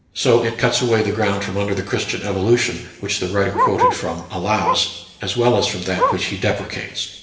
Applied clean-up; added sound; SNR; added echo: none; Bark; 6 dB; reverberation time 1.1 s.